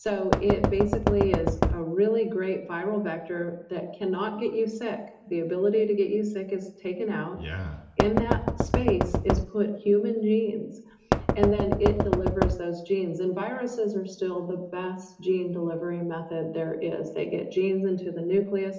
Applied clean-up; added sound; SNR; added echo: none; Knock; -2 dB; reverberation time 0.6 s.